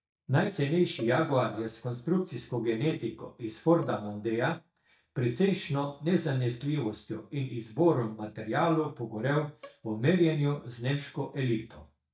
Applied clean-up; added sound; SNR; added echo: neural mask model DeepFilterNet 3.